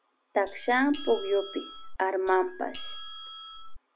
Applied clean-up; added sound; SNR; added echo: none; Doorbell; 11 dB; none.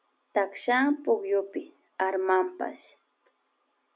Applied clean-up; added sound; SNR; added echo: none; none; none; none.